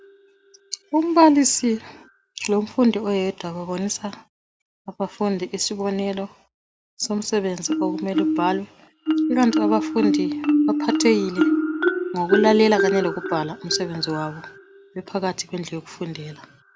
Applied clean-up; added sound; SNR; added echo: none; Marimba, xylophone; 3 dB; none.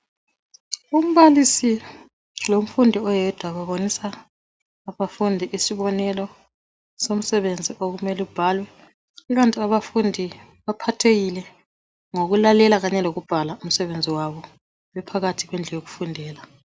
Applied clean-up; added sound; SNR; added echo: none; none; none; none.